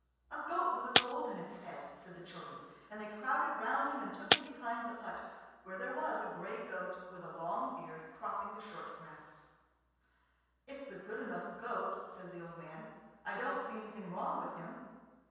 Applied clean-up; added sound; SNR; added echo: none; Shatter; -1 dB; reverberation time 1.2 s.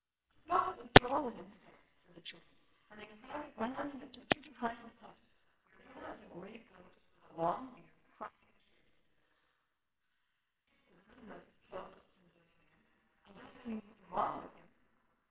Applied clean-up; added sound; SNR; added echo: neural separator model SepFormer WHAMR!.